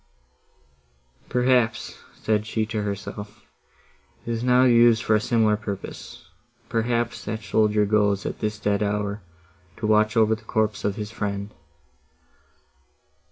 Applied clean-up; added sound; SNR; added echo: none; none; none; none.